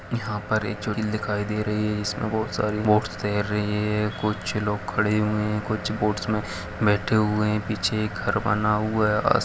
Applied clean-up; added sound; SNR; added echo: none; Wind instrument, woodwind instrument; 19 dB; none.